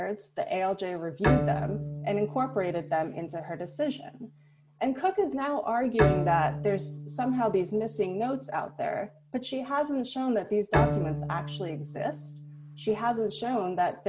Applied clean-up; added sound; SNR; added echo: none; Bowed string instrument; 5 dB; none.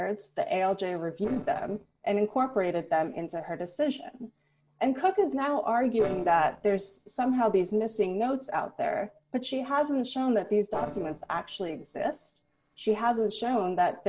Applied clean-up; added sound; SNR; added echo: neural separator model SepFormer DNS4.